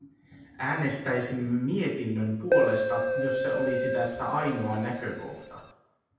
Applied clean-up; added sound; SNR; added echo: none; Keyboard (musical); -2 dB; reverberation time 0.8 s.